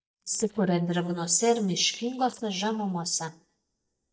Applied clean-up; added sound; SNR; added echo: neural mask model DeepFilterNet 3.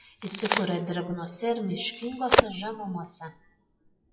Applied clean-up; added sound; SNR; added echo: classical method WPE with log-MMSE.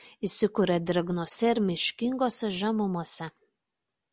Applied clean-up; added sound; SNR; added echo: none; none; none; none.